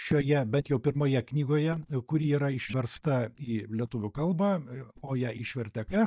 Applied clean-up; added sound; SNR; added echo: neural mask model DeepFilterNet 3.